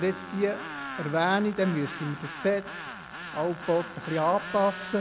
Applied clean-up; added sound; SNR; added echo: none; Tools; 11 dB; none.